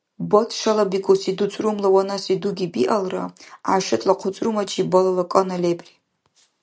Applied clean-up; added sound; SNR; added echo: none; none; none; none.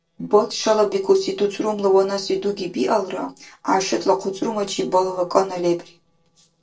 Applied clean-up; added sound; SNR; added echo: neural separator model SepFormer DNS4.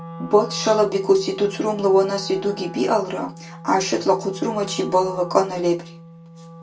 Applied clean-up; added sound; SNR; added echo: none; Wind instrument, woodwind instrument; 15 dB; reverberation time 0.2 s.